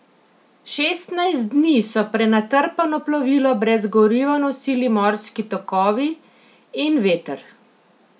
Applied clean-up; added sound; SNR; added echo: none; none; none; none.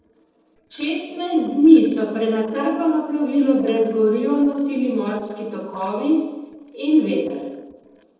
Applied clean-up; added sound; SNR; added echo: neural separator model SepFormer DNS4.